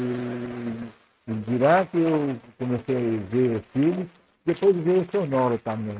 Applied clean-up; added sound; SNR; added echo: neural mask model RNNoise.